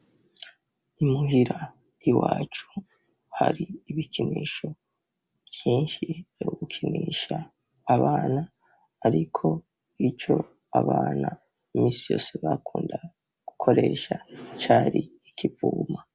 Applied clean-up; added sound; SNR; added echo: none; none; none; none.